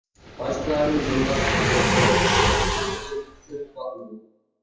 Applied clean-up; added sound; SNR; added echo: classical method WPE with log-MMSE.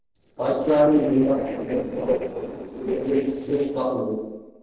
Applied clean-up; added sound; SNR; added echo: neural separator model SepFormer DNS4.